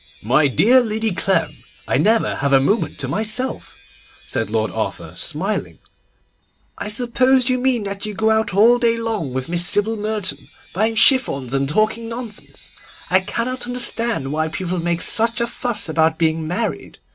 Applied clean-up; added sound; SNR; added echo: none; Wind chime; 18 dB; none.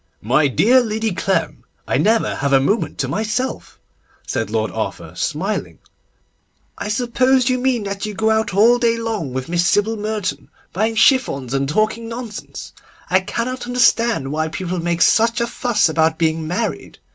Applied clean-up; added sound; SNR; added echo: none; none; none; none.